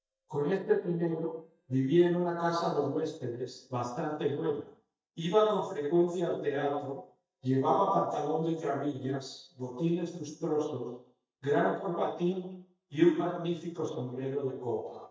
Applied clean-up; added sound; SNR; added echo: neural mask model DeepFilterNet 3.